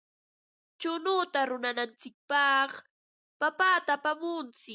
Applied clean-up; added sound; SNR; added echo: none; none; none; none.